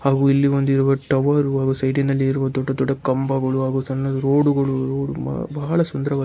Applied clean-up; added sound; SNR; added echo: none; none; none; none.